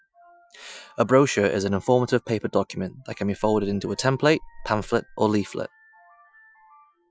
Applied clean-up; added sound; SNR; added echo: classical method Wiener filter.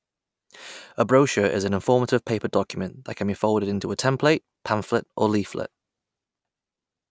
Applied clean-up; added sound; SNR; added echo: none; none; none; none.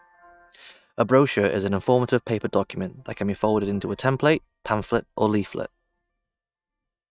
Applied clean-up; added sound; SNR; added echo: neural mask model RNNoise.